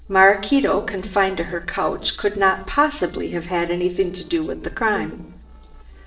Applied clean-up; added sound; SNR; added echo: neural separator model SepFormer DNS4.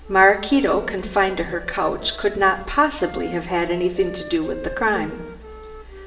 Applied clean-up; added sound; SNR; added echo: none; Wind instrument, woodwind instrument; 17 dB; reverberation time 1.3 s.